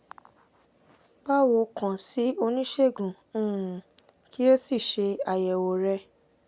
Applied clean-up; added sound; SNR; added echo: none; none; none; none.